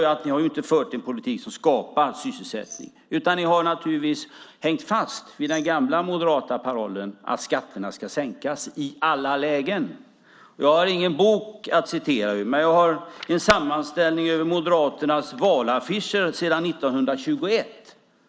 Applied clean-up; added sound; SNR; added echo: none; Glass; 19 dB; none.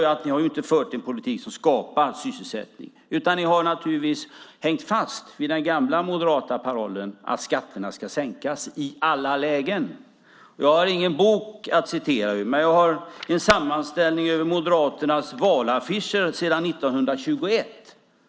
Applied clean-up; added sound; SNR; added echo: none; none; none; none.